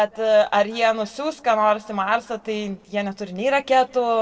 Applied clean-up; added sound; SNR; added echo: neural separator model SepFormer DNS4.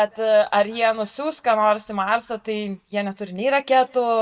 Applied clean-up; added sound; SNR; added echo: neural mask model DeepFilterNet 3.